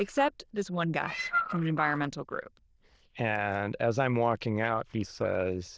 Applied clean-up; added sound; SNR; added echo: neural diffusion model UNIVERSE++.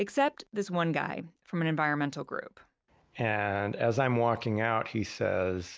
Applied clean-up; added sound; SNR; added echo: none; none; none; none.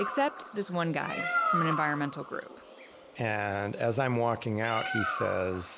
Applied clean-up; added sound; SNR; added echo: none; Bird; 4 dB; none.